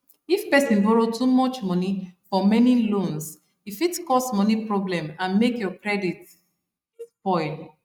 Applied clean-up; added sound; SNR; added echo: neural mask model RNNoise.